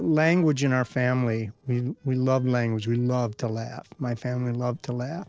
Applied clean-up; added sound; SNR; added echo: neural separator model SepFormer DNS4.